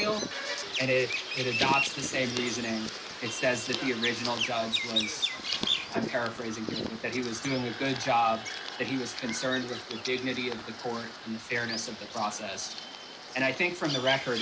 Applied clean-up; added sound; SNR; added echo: none; Bird vocalization, bird call, bird song; 4 dB; none.